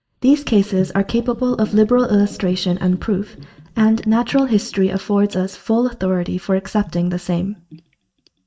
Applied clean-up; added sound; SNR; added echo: neural mask model DeepFilterNet 3.